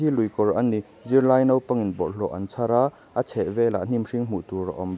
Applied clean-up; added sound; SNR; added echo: none; none; none; none.